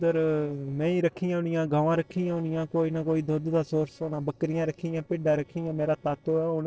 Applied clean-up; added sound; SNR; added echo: neural separator model SepFormer DNS4.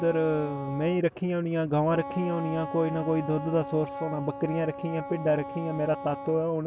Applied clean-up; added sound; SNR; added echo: none; Wind instrument, woodwind instrument; 10 dB; none.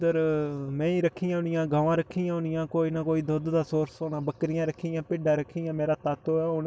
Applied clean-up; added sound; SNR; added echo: none; none; none; none.